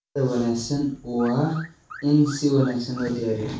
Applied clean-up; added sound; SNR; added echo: none; Alarm / Car; 19 dB; reverberation time 0.4 s.